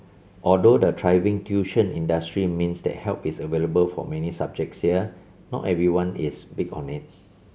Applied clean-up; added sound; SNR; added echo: none; none; none; none.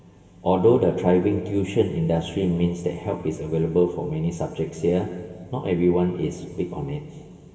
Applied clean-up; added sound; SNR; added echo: none; none; none; reverberation time 2.8 s.